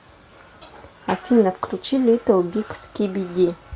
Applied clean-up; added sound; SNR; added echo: none; none; none; none.